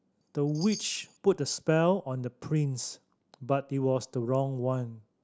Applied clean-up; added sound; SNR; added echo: none; Chime; 17 dB; none.